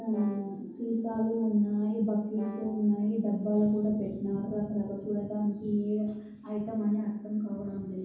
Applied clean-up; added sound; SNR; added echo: none; Wind instrument, woodwind instrument; 15 dB; reverberation time 0.9 s.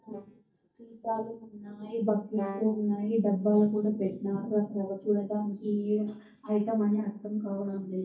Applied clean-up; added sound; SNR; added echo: neural mask model DeepFilterNet 3.